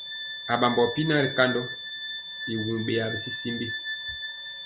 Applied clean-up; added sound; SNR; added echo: none; Bowed string instrument; 6 dB; none.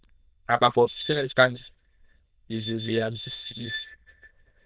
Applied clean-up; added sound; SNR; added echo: neural diffusion model UNIVERSE++.